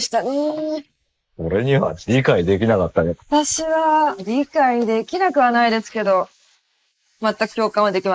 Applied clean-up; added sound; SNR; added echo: neural mask model Resemble Enhance denoiser.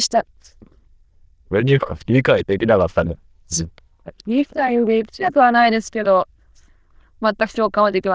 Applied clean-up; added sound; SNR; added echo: neural diffusion model UNIVERSE++.